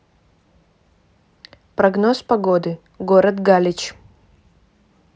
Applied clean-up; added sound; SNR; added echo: none; none; none; none.